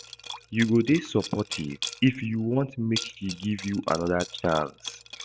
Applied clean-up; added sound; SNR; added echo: none; Liquid; 12 dB; none.